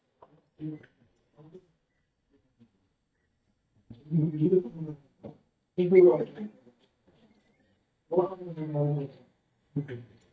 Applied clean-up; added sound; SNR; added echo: neural mask model DeepFilterNet 3.